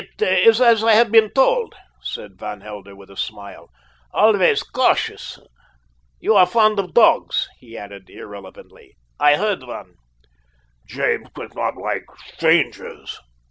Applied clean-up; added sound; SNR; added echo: none; none; none; none.